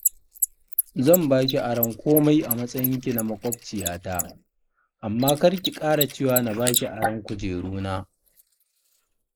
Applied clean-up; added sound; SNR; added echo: neural mask model Resemble Enhance denoiser.